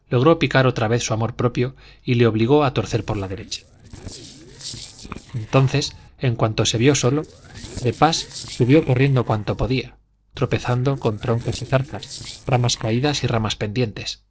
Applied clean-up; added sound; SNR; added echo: neural separator model SepFormer DNS4.